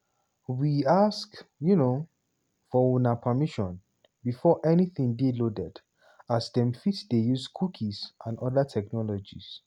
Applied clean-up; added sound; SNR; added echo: none; none; none; none.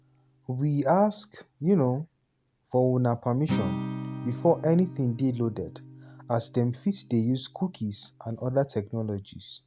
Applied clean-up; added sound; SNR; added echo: none; Acoustic guitar; 12 dB; none.